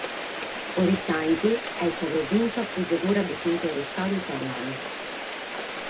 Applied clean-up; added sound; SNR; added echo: none; Rain; 6 dB; reverberation time 0.2 s.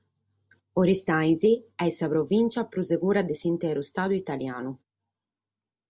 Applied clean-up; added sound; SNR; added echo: none; none; none; none.